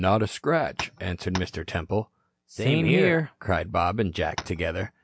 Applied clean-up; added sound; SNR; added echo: none; Tap; 13 dB; none.